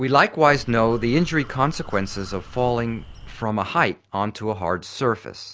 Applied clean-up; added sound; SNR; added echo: none; Crow; 15 dB; none.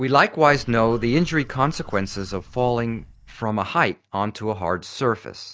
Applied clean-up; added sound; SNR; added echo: neural mask model DeepFilterNet 3.